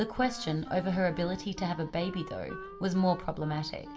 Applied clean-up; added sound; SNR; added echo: none; Wind instrument, woodwind instrument; 14 dB; reverberation time 1.4 s.